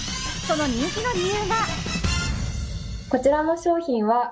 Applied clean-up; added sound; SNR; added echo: none; none; none; none.